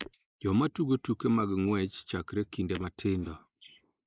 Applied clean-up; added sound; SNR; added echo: neural mask model Resemble Enhance denoiser.